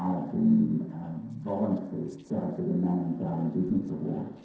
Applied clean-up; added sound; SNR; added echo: neural separator model SepFormer DNS4.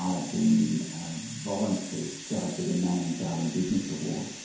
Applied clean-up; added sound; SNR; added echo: none; Hiss; 13 dB; reverberation time 0.9 s.